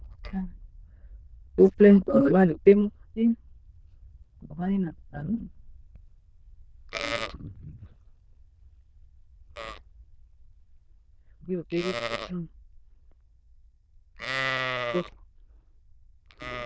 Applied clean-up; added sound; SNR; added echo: neural diffusion model UNIVERSE++.